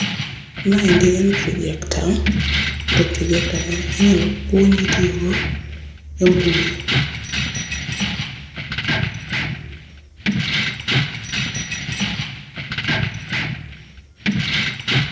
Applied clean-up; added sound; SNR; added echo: none; Keys jangling; 1 dB; none.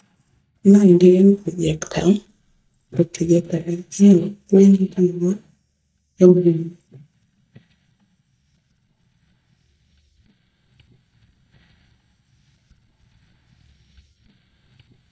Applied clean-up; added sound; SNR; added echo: neural mask model DeepFilterNet 3.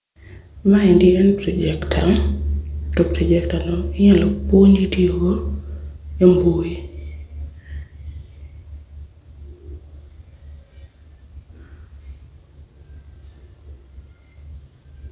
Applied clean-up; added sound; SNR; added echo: none; none; none; none.